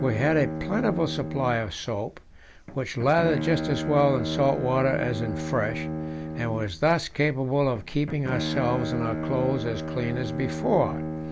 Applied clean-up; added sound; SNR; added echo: none; Bowed string instrument; 6 dB; none.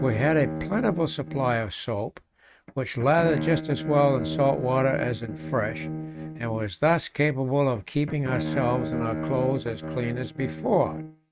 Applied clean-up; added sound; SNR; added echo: neural mask model RNNoise.